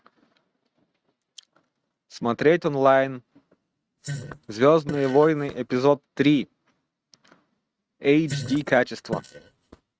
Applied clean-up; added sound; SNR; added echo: neural mask model RNNoise.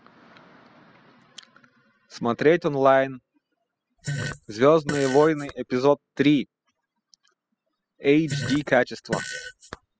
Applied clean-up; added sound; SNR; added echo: classical method spectral subtraction.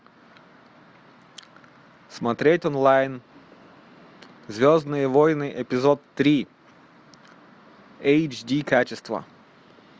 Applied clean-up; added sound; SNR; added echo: none; none; none; none.